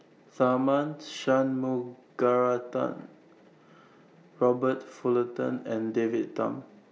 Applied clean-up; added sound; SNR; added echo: none; none; none; none.